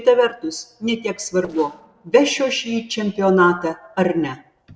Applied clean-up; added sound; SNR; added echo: neural separator model SepFormer DNS4.